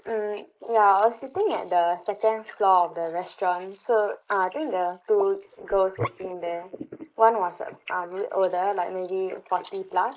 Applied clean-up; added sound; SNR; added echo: neural mask model Resemble Enhance denoiser.